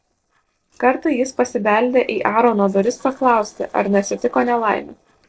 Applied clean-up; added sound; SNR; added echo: neural separator model SepFormer DNS4.